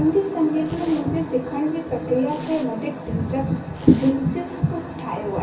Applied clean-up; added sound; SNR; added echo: none; Zipper (clothing); 18 dB; reverberation time 0.3 s.